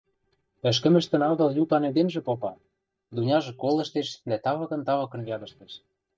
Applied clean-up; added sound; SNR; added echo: neural mask model DeepFilterNet 3.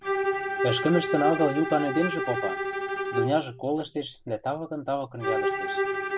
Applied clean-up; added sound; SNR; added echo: none; Bowed string instrument; 2 dB; none.